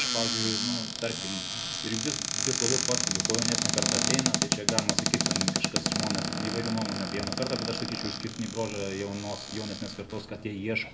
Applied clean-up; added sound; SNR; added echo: none; Cupboard open or close; -4 dB; reverberation time 1.1 s.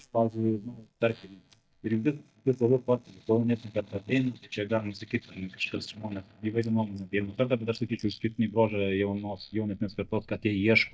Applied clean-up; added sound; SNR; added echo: neural mask model DeepFilterNet 3.